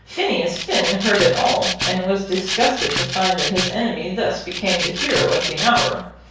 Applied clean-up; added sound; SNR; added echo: none; Rattle (instrument); 4 dB; reverberation time 0.6 s.